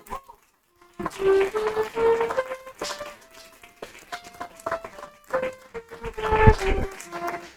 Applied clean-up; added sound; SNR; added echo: neural mask model RNNoise.